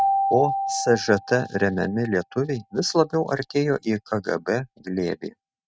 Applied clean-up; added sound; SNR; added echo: neural mask model RNNoise.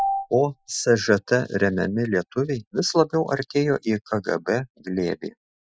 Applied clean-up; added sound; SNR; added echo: classical method Wiener filter.